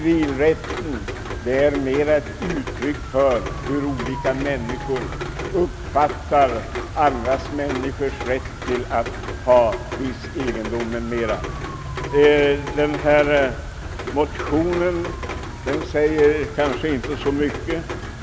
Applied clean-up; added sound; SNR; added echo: none; Rain; 7 dB; none.